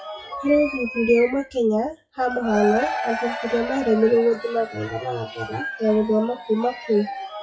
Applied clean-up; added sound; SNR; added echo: classical method WPE with log-MMSE.